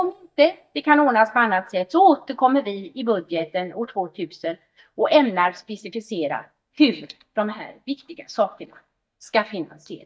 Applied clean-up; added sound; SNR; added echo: neural mask model DeepFilterNet 3.